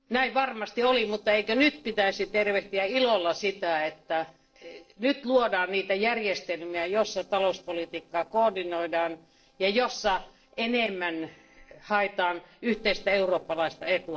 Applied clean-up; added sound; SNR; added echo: neural separator model SepFormer DNS4.